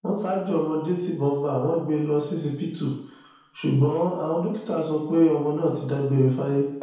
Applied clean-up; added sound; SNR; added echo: none; none; none; reverberation time 1.9 s.